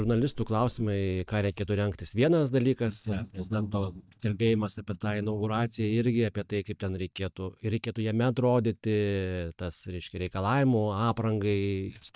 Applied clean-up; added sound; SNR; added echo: neural mask model DeepFilterNet 3.